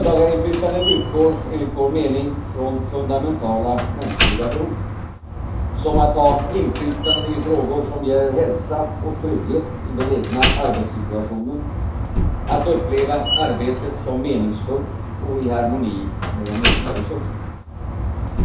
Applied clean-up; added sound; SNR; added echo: none; Slam; 2 dB; reverberation time 0.5 s.